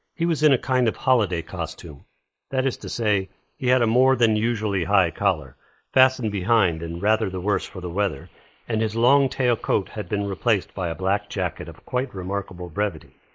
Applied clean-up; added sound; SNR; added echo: neural mask model Resemble Enhance denoiser.